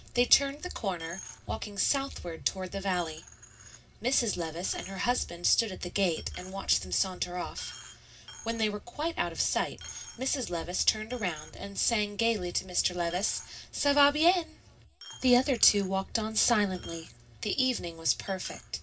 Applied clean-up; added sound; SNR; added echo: none; Coin (dropping); 20 dB; reverberation time 0.4 s.